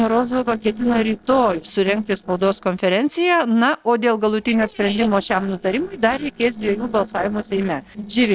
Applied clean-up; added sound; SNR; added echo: neural separator model SepFormer DNS4.